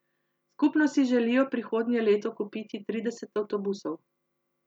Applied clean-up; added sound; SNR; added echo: none; none; none; none.